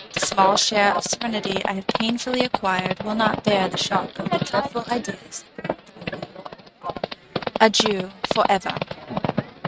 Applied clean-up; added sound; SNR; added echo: neural mask model RNNoise.